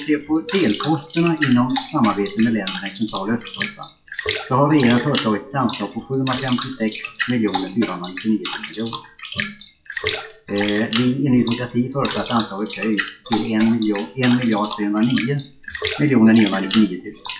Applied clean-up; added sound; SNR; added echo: classical method WPE with log-MMSE.